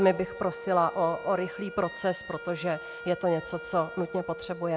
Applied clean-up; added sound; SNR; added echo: none; Wind instrument, woodwind instrument; 13 dB; none.